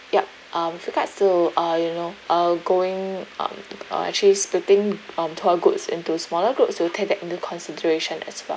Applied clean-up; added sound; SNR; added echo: none; none; none; none.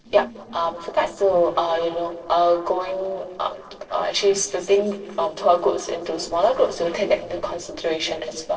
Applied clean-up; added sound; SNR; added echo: neural separator model SepFormer DNS4.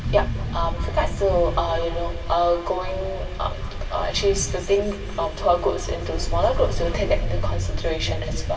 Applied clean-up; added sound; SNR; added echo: none; Ocean; 2 dB; reverberation time 2.5 s.